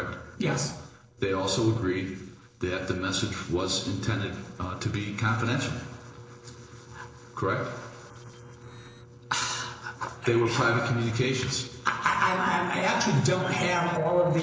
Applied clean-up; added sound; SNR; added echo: neural separator model SepFormer DNS4.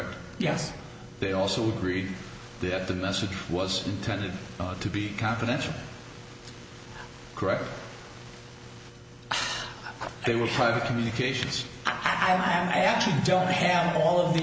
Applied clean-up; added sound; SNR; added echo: none; none; none; none.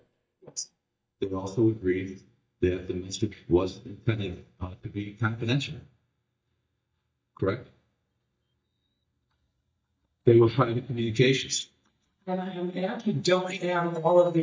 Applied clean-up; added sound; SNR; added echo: neural mask model DeepFilterNet 3.